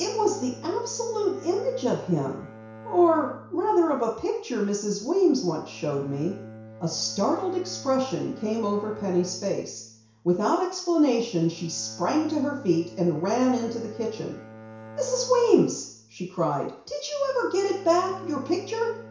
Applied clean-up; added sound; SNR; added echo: none; Bowed string instrument; 19 dB; reverberation time 0.6 s.